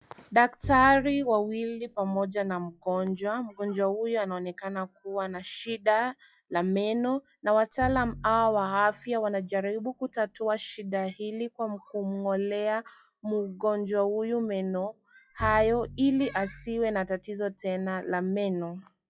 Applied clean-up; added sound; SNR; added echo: classical method log-MMSE.